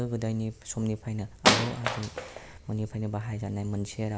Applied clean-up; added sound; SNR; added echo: none; Wood; -3 dB; none.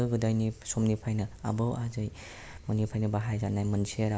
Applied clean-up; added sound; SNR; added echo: none; none; none; none.